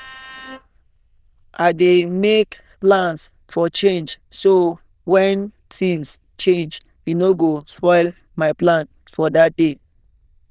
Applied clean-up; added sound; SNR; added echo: neural diffusion model UNIVERSE++.